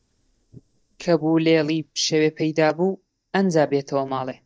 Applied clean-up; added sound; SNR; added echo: neural mask model DeepFilterNet 3.